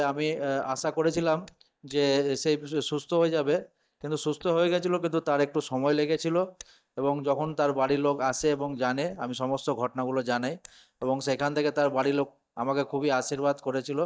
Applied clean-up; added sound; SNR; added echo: neural mask model DeepFilterNet 3.